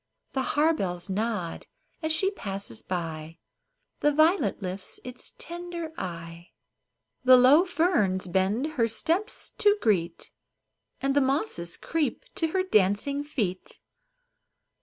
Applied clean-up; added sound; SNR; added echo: none; none; none; none.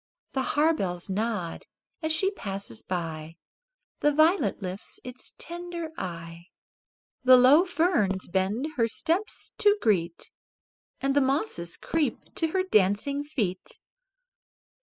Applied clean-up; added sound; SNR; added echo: classical method spectral subtraction.